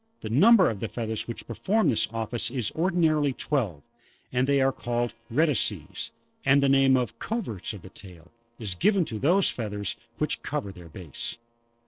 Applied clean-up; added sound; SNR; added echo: neural separator model SepFormer DNS4.